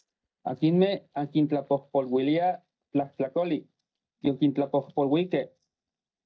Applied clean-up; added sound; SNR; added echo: neural mask model DeepFilterNet 3.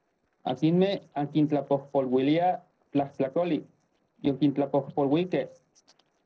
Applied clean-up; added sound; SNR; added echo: neural separator model SepFormer DNS4.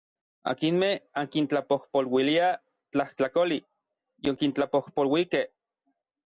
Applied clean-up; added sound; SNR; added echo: none; none; none; none.